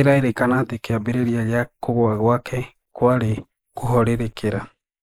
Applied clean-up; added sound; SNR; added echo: neural mask model Resemble Enhance denoiser.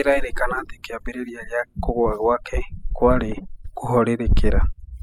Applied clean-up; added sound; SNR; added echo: classical method spectral subtraction.